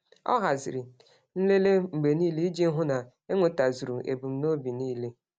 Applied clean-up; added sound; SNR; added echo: none; none; none; none.